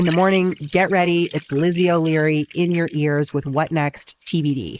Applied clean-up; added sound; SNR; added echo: neural mask model Resemble Enhance denoiser.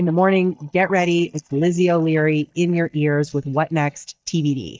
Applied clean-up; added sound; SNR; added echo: neural mask model DeepFilterNet 3.